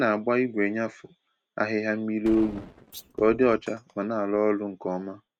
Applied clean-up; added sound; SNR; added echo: neural mask model RNNoise.